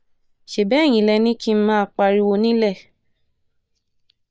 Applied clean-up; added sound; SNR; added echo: neural mask model DeepFilterNet 3.